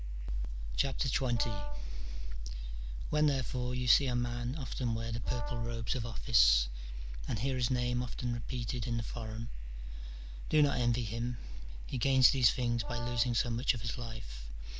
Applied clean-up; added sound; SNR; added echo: none; Brass instrument; 18 dB; none.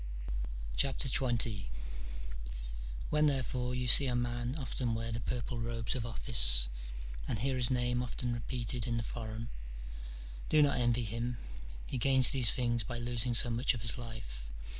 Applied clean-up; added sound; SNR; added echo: none; none; none; none.